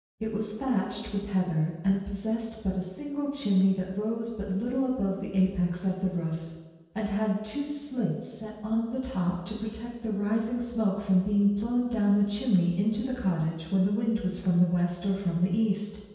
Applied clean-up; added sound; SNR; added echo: none; none; none; reverberation time 1.2 s.